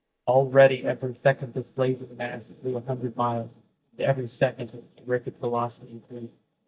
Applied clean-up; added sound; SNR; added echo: neural mask model DeepFilterNet 3.